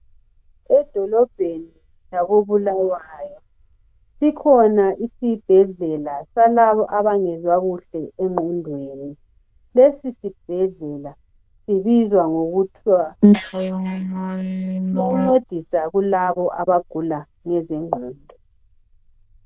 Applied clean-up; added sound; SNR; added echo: neural diffusion model UNIVERSE++.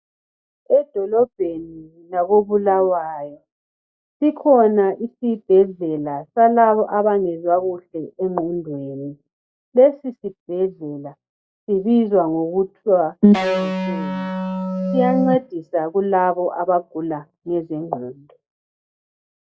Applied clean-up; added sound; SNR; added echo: classical method log-MMSE.